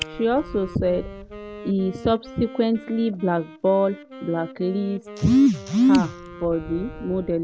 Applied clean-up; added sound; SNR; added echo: none; Fire + Wind instrument, woodwind instrument; 15 dB; none.